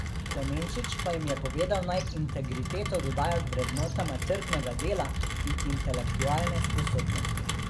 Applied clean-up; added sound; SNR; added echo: none; Rain; -3 dB; none.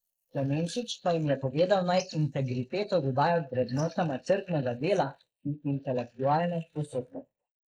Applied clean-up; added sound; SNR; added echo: neural mask model Resemble Enhance denoiser.